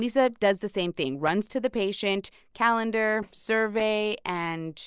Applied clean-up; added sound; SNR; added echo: neural separator model SepFormer DNS4.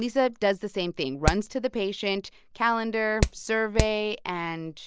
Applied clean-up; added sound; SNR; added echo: none; Hammer; -2 dB; none.